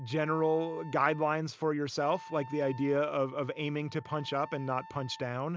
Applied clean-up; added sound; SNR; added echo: none; Wind instrument, woodwind instrument; 18 dB; none.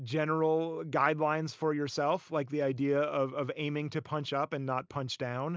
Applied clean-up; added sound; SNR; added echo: none; none; none; none.